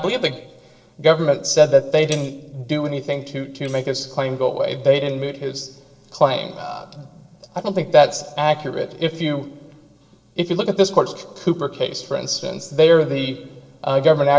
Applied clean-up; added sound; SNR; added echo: neural separator model SepFormer DNS4.